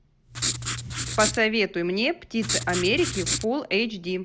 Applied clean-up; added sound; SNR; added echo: none; Writing; 3 dB; none.